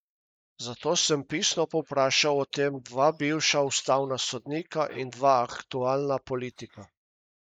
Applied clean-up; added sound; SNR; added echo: neural mask model Resemble Enhance denoiser.